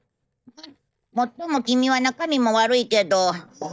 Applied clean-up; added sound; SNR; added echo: neural mask model DeepFilterNet 3.